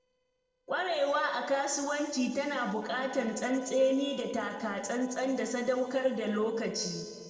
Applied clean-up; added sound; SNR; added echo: neural separator model SepFormer DNS4.